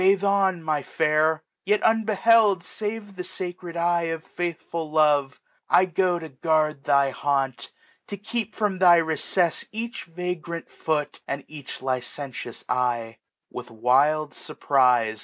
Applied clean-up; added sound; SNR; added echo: none; none; none; none.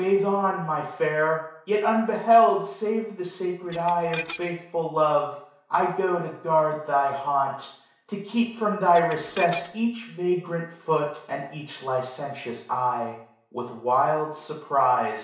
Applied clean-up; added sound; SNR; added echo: none; Dishes, pots, and pans / Glass; 6 dB; reverberation time 0.6 s.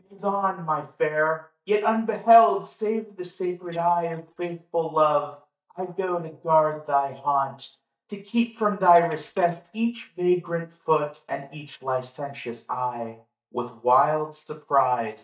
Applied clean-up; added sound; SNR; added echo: neural mask model DeepFilterNet 3.